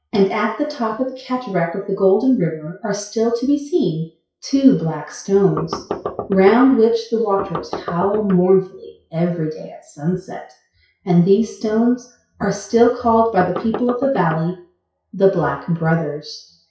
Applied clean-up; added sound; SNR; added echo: classical method WPE with log-MMSE.